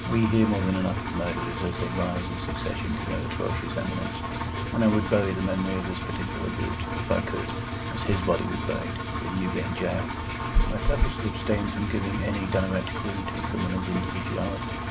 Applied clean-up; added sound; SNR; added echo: none; Engine; 2 dB; none.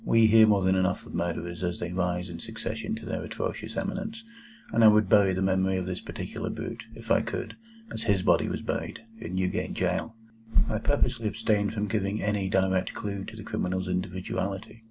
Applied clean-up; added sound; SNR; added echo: none; none; none; none.